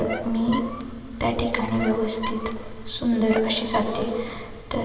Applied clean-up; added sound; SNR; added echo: none; Squeak; 13 dB; reverberation time 2.5 s.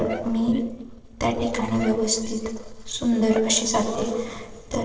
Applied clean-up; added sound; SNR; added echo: neural separator model SepFormer DNS4.